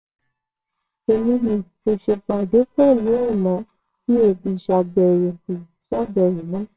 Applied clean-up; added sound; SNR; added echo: neural separator model SepFormer WHAMR!.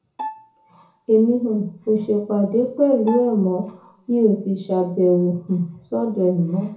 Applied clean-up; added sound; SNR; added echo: none; Bowed string instrument; 17 dB; reverberation time 0.5 s.